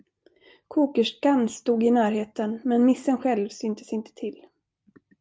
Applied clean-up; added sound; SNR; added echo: none; none; none; none.